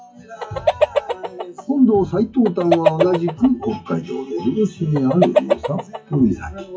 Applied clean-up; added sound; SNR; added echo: classical method WPE with log-MMSE.